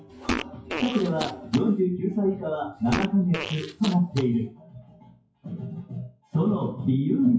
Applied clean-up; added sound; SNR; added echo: classical method WPE with log-MMSE.